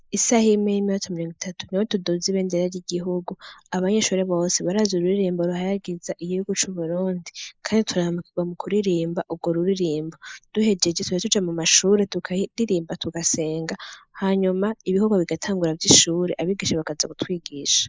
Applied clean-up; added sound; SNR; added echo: neural mask model Resemble Enhance denoiser.